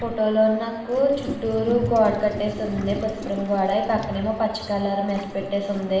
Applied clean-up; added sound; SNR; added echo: none; Gurgling; 14 dB; reverberation time 1.0 s.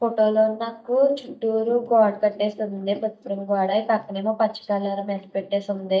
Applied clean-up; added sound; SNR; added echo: neural mask model DeepFilterNet 3.